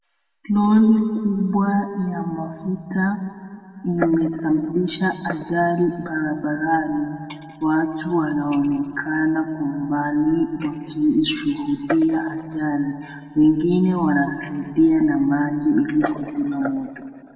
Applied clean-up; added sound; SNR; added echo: none; none; none; reverberation time 1.9 s.